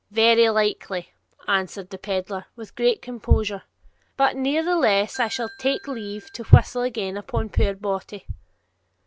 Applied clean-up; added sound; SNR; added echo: none; Ringtone / Bell; 19 dB; none.